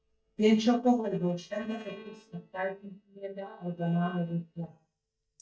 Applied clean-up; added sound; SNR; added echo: neural mask model DeepFilterNet 3.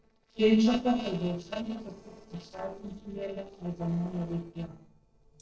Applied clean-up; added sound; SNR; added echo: neural separator model SepFormer DNS4.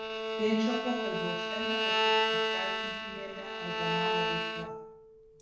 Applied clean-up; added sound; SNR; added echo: none; Bowed string instrument; -5 dB; reverberation time 0.6 s.